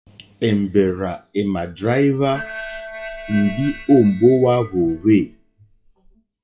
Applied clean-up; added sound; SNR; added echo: classical method WPE with log-MMSE.